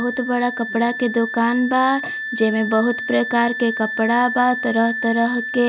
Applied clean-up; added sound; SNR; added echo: none; Wind instrument, woodwind instrument; 8 dB; none.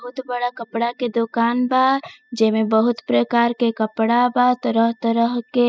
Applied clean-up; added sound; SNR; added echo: classical method spectral subtraction.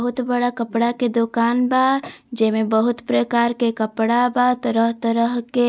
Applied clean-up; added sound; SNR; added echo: none; none; none; none.